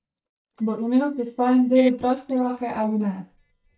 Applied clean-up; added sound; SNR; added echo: neural mask model DeepFilterNet 3.